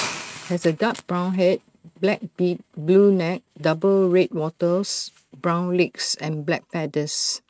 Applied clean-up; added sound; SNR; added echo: neural mask model RNNoise.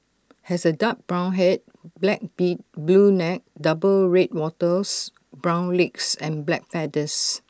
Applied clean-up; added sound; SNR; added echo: none; none; none; none.